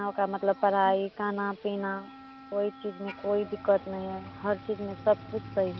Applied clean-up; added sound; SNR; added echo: none; Wind instrument, woodwind instrument + Motor vehicle (road); 17 dB; none.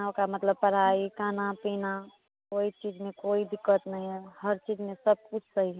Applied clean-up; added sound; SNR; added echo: none; none; none; none.